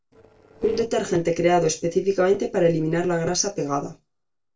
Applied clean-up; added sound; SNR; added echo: neural separator model SepFormer DNS4.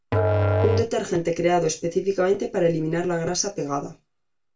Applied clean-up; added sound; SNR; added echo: none; Musical instrument; 1 dB; reverberation time 0.2 s.